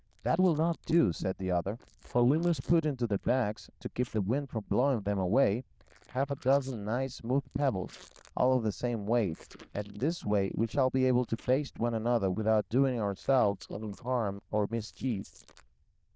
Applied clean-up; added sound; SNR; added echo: neural diffusion model UNIVERSE++.